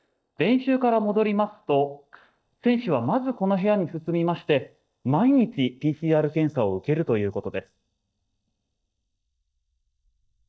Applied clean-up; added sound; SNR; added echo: neural mask model DeepFilterNet 3.